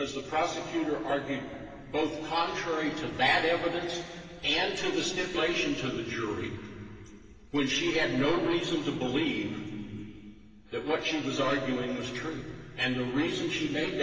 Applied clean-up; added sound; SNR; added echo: none; none; none; reverberation time 2.6 s.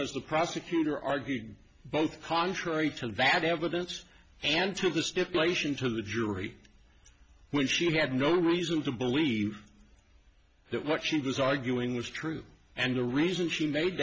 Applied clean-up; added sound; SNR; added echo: none; none; none; none.